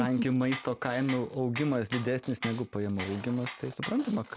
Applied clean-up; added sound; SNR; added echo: none; Tearing + Tools; 12 dB; none.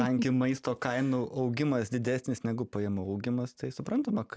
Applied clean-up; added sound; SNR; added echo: none; none; none; none.